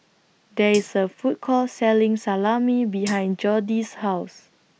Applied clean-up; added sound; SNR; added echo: neural mask model Resemble Enhance denoiser.